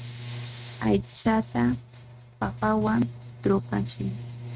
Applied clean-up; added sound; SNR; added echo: neural mask model RNNoise.